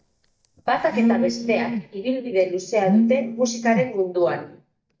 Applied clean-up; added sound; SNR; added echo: neural mask model DeepFilterNet 3.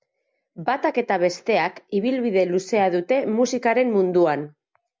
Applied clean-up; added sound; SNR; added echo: none; none; none; none.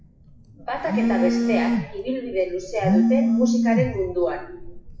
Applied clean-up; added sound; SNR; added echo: classical method WPE with log-MMSE.